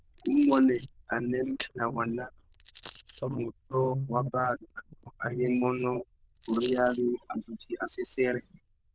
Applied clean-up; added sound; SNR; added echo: neural diffusion model UNIVERSE++.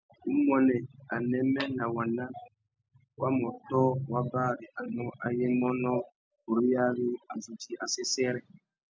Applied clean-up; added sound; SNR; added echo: none; none; none; none.